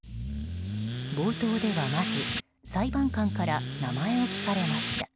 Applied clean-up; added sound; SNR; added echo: none; Accelerating, revving, vroom / Car; 2 dB; none.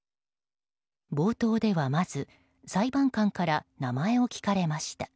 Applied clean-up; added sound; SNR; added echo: none; none; none; none.